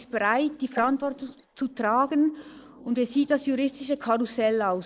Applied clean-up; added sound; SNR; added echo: neural mask model Resemble Enhance denoiser.